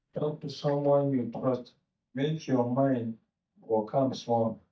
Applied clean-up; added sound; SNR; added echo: neural mask model DeepFilterNet 3.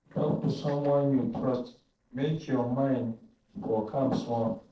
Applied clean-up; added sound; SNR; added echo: neural separator model SepFormer DNS4.